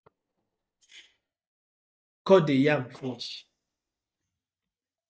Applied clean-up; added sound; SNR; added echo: neural mask model DeepFilterNet 3.